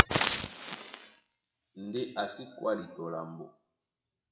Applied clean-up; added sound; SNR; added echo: classical method WPE with log-MMSE.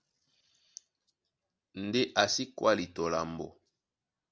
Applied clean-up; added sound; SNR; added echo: none; none; none; none.